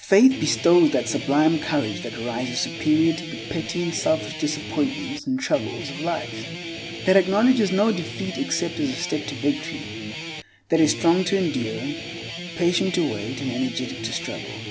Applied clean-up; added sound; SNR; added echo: none; Guitar; 10 dB; none.